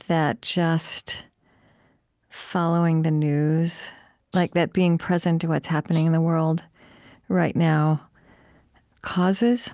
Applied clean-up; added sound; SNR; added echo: none; Rattle (instrument); 19 dB; none.